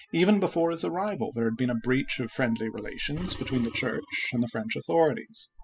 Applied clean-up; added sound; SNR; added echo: classical method spectral subtraction.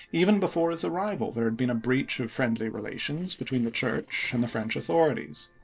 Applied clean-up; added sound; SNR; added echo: neural separator model SepFormer DNS4.